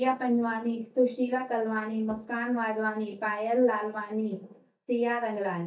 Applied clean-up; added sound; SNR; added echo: neural mask model DeepFilterNet 3.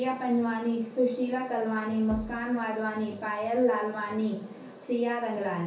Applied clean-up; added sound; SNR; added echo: none; Bass drum; 14 dB; reverberation time 0.6 s.